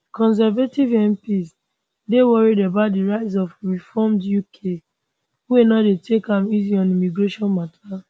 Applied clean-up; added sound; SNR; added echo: none; none; none; none.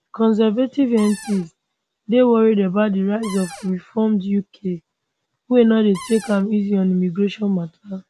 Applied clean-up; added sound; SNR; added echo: none; Cupboard open or close; 17 dB; none.